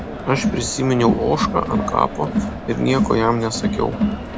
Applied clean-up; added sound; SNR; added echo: none; Crowd; 3 dB; none.